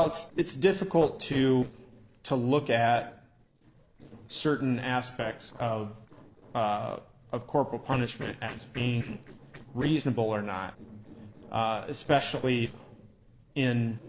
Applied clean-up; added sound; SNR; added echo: neural separator model SepFormer DNS4.